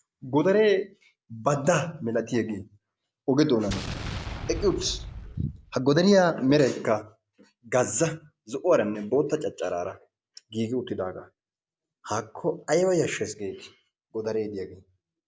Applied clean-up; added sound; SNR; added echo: none; Explosion; 10 dB; none.